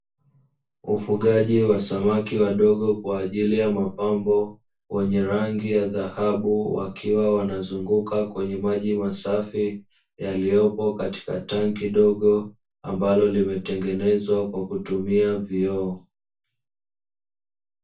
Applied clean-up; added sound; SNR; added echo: none; none; none; reverberation time 0.2 s.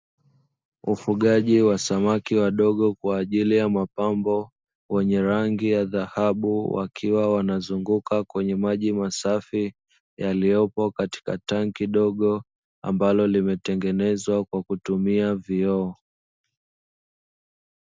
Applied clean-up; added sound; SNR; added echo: none; none; none; none.